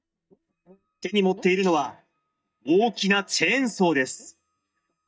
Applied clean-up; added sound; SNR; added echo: neural mask model DeepFilterNet 3.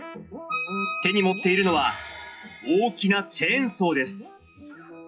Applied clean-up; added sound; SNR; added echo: classical method WPE with log-MMSE.